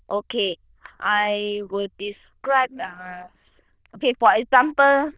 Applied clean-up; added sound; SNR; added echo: neural diffusion model UNIVERSE++.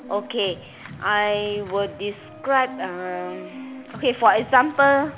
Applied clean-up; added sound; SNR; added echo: none; Organ; 17 dB; none.